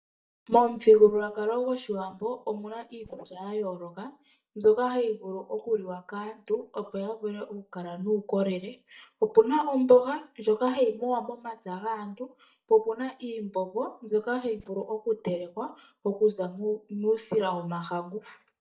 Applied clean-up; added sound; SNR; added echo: neural mask model DeepFilterNet 3.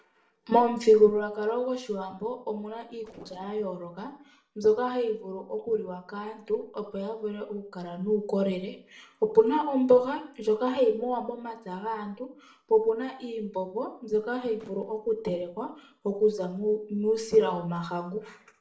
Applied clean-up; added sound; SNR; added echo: neural separator model SepFormer DNS4.